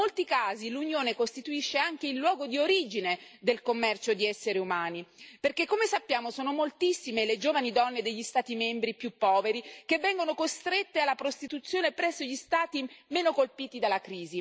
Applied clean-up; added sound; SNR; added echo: none; none; none; none.